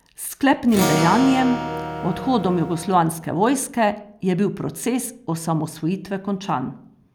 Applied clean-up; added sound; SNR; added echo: none; Acoustic guitar / Strum; 5 dB; none.